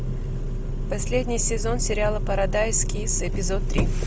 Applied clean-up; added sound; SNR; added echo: none; none; none; none.